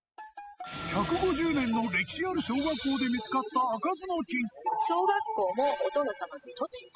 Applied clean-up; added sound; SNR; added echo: classical method spectral subtraction.